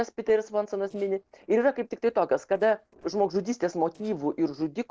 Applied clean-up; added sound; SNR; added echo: neural separator model SepFormer DNS4.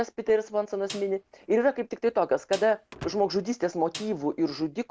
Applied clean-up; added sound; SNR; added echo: none; Snare drum + Slam / Wood; 18 dB; none.